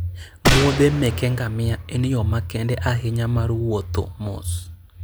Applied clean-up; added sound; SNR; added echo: none; Gunshot, gunfire; 4 dB; none.